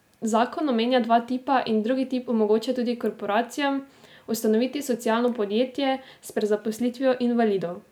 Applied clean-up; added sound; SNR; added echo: none; none; none; none.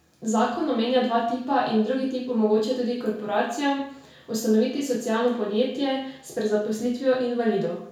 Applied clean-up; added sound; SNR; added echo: none; none; none; reverberation time 0.5 s.